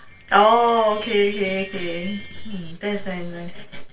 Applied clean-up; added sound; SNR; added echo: none; Chime; 18 dB; reverberation time 0.2 s.